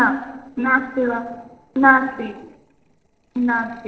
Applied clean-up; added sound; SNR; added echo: neural separator model SepFormer DNS4.